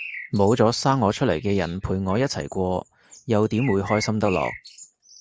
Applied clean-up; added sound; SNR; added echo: none; Bird; 17 dB; none.